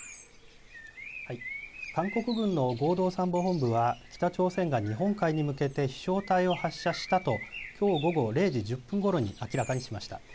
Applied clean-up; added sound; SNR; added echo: none; Bird; 17 dB; none.